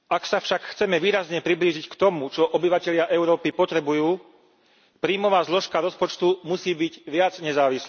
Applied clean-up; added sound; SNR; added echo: none; none; none; none.